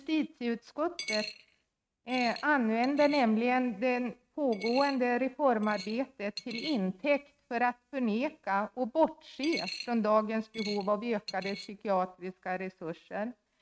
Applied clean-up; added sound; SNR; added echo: neural mask model RNNoise.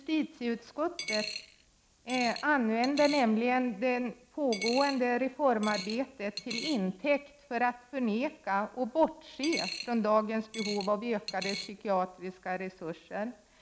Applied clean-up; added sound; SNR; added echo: none; Coin (dropping); 10 dB; none.